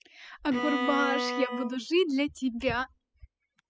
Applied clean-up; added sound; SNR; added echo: classical method spectral subtraction.